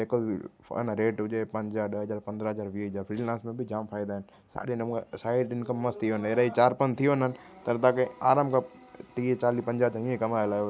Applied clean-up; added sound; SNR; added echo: none; none; none; none.